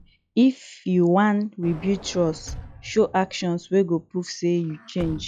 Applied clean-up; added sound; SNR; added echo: classical method log-MMSE.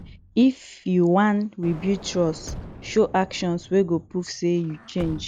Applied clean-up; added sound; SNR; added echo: none; Truck + Explosion; 18 dB; none.